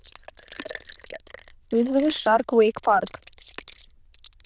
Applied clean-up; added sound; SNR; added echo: neural diffusion model UNIVERSE++.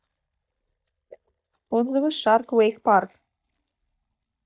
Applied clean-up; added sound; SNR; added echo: neural mask model DeepFilterNet 3.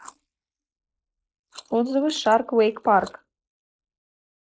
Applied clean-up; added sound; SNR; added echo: neural mask model Resemble Enhance denoiser.